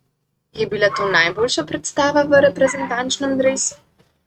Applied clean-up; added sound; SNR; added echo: neural mask model RNNoise.